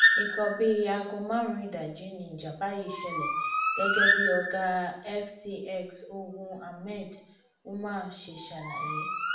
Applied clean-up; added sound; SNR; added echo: none; Bird; -2 dB; reverberation time 0.6 s.